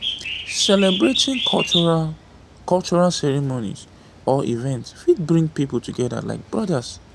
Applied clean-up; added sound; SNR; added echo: none; Bird; 8 dB; none.